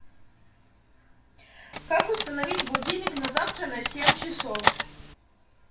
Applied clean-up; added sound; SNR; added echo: none; Cutlery, silverware; -4 dB; reverberation time 0.3 s.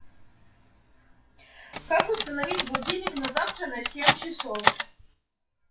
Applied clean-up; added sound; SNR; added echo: classical method WPE with log-MMSE.